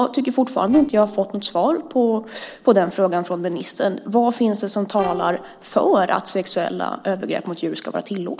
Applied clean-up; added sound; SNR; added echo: neural separator model SepFormer DNS4.